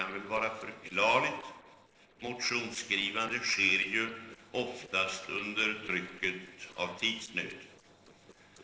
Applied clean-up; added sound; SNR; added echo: neural separator model SepFormer DNS4.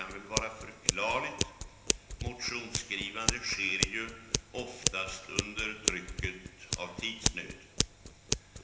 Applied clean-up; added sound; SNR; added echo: none; Scissors; -3 dB; reverberation time 1.0 s.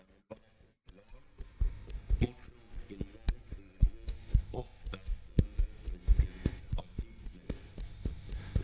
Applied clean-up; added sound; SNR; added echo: neural mask model DeepFilterNet 3.